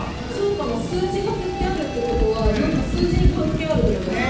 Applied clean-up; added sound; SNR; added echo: none; Thunder / Rain; 0 dB; reverberation time 0.9 s.